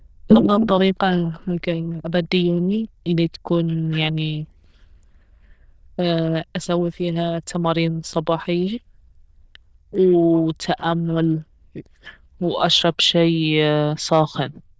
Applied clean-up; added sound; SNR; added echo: neural diffusion model UNIVERSE++.